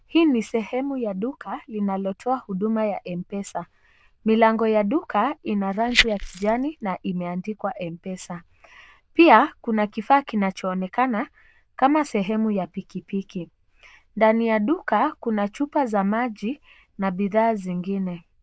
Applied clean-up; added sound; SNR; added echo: neural diffusion model UNIVERSE++.